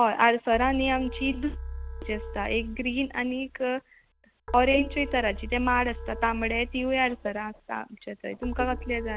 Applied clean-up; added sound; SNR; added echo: none; Keyboard (musical); 11 dB; none.